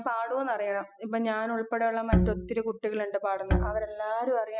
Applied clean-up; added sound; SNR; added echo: classical method spectral subtraction.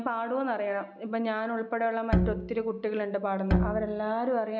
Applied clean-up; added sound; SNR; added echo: none; Bowed string instrument; 0 dB; none.